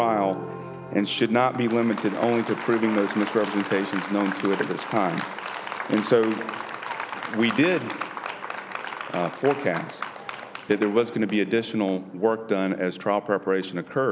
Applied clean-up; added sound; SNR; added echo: none; Applause; 9 dB; none.